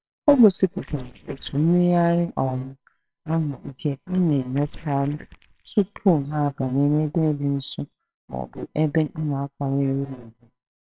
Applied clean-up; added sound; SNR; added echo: neural separator model SepFormer WHAMR!.